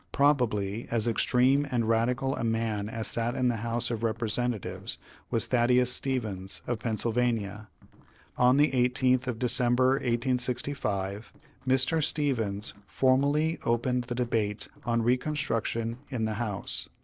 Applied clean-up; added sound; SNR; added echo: neural separator model SepFormer DNS4.